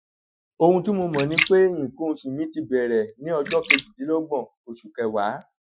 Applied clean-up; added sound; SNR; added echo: classical method Wiener filter.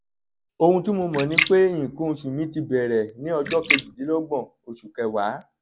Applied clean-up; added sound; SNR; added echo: none; Splash, splatter; 6 dB; none.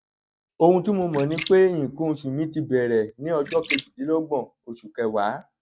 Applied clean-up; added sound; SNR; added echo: neural mask model RNNoise.